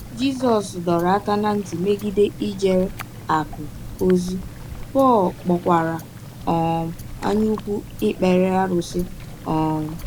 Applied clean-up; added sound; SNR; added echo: none; Tick-tock + Waves, surf; 13 dB; none.